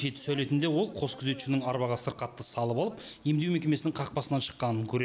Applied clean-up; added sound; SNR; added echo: none; none; none; none.